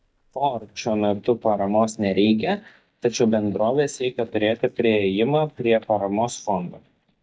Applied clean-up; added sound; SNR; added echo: neural mask model DeepFilterNet 3.